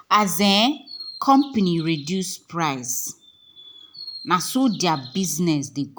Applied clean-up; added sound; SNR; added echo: none; Bird vocalization, bird call, bird song; 20 dB; none.